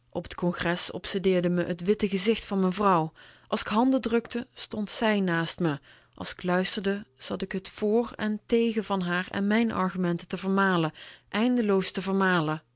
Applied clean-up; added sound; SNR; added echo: none; none; none; none.